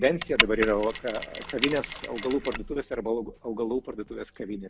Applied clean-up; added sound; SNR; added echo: none; Mechanisms; 2 dB; none.